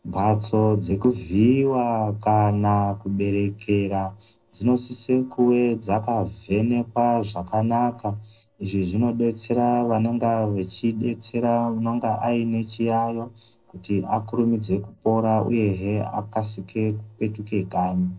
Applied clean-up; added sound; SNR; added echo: neural separator model SepFormer DNS4.